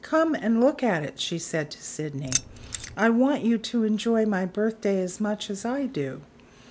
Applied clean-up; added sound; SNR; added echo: none; Keys jangling; 6 dB; none.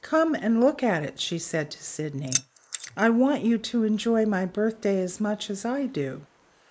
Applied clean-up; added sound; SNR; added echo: neural mask model Resemble Enhance denoiser.